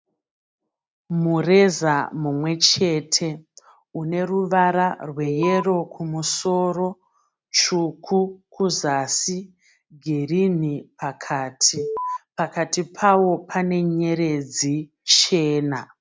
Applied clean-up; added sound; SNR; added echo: none; Alarm; 4 dB; none.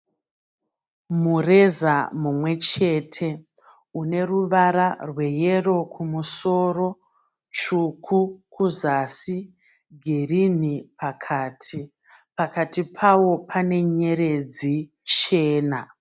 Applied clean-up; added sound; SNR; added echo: none; none; none; none.